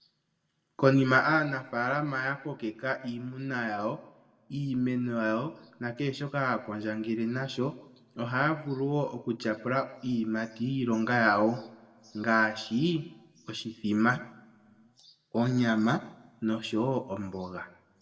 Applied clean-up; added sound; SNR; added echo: none; none; none; reverberation time 0.7 s.